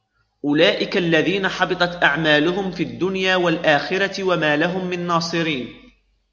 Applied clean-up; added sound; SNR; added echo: none; none; none; none.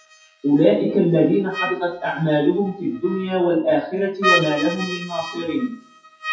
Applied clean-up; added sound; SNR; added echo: classical method WPE with log-MMSE.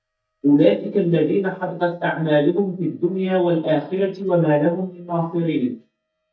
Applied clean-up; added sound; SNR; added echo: neural mask model DeepFilterNet 3.